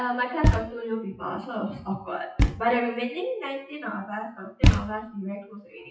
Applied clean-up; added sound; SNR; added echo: classical method WPE with log-MMSE.